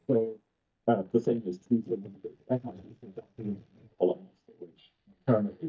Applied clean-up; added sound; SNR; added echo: neural mask model DeepFilterNet 3.